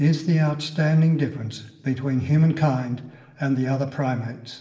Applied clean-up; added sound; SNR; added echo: none; none; none; reverberation time 1.0 s.